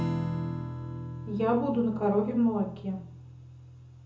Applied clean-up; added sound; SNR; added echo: none; Strum; 6 dB; reverberation time 0.6 s.